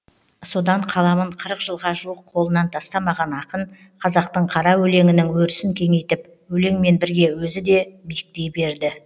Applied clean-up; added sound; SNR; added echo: none; none; none; none.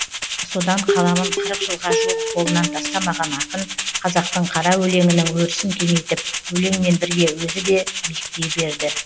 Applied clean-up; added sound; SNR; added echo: none; Plucked string instrument + Rattle (instrument); 4 dB; none.